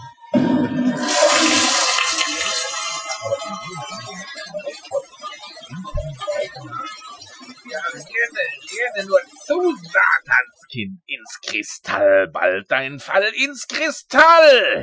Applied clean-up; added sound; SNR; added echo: classical method Wiener filter.